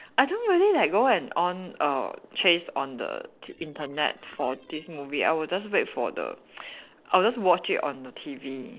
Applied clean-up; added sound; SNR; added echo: neural separator model SepFormer DNS4.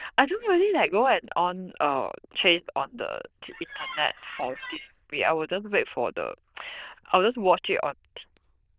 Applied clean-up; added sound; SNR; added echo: neural diffusion model UNIVERSE++.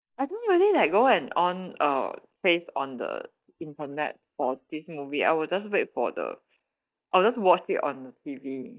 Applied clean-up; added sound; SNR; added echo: neural mask model DeepFilterNet 3.